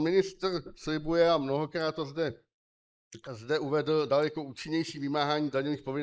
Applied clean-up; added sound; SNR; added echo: neural mask model Resemble Enhance denoiser.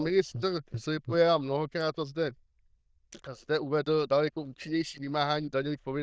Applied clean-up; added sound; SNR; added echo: neural diffusion model UNIVERSE++.